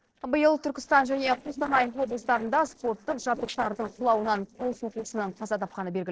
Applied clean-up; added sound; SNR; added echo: neural separator model SepFormer DNS4.